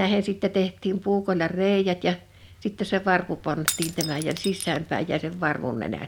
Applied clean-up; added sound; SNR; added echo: none; Shatter / Crushing; 11 dB; none.